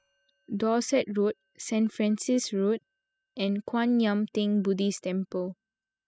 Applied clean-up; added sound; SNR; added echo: classical method spectral subtraction.